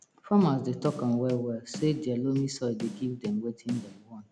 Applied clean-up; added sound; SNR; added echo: none; Bass drum / Snare drum; 15 dB; none.